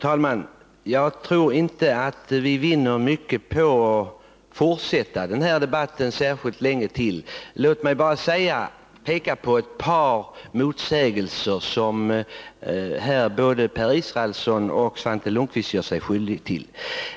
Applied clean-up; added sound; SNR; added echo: none; none; none; none.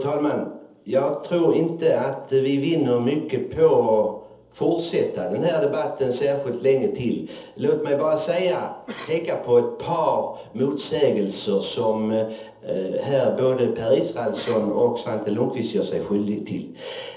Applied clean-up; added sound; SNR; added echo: neural separator model SepFormer DNS4.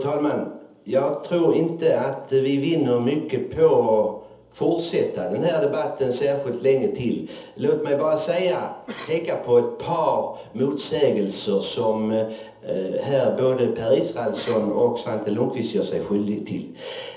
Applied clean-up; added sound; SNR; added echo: none; Cough; 19 dB; reverberation time 0.7 s.